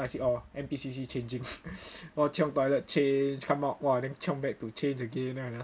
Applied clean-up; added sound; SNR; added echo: none; none; none; none.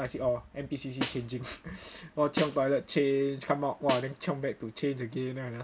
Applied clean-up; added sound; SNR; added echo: none; Snare drum; 10 dB; none.